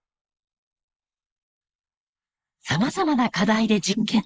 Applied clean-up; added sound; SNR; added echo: neural mask model Resemble Enhance denoiser.